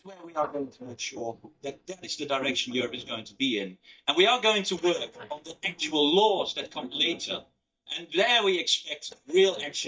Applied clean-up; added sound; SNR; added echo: neural mask model DeepFilterNet 3.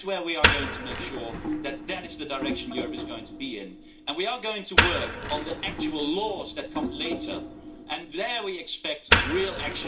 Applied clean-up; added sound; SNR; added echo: none; Wood; -3 dB; reverberation time 0.3 s.